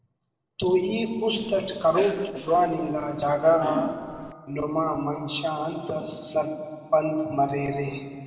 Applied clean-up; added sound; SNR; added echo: neural separator model SepFormer DNS4.